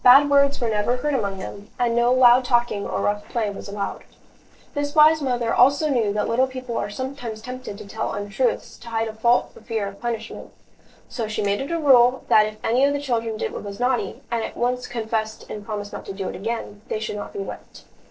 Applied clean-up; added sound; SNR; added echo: neural separator model SepFormer DNS4.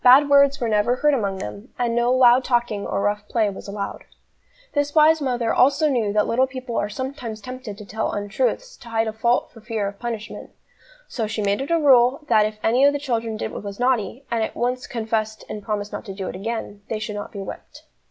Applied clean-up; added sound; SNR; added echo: none; none; none; none.